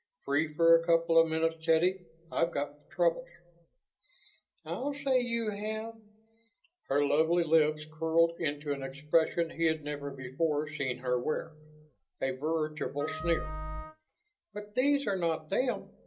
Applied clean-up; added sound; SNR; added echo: none; Wind instrument, woodwind instrument; 12 dB; reverberation time 0.2 s.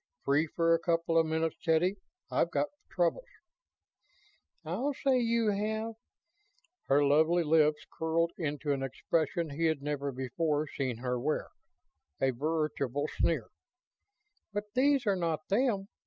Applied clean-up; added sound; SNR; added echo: none; none; none; none.